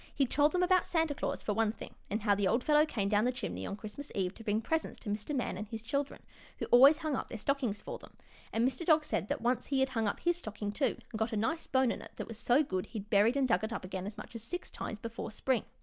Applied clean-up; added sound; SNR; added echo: none; none; none; none.